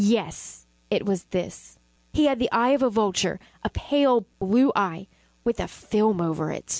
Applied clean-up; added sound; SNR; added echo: none; none; none; none.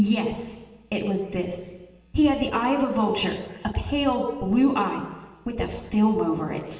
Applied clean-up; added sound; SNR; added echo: none; none; none; reverberation time 1.2 s.